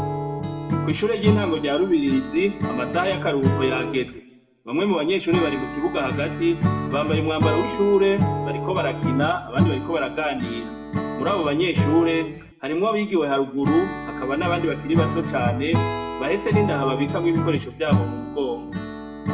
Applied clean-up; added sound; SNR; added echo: none; Acoustic guitar / Strum; 2 dB; reverberation time 0.6 s.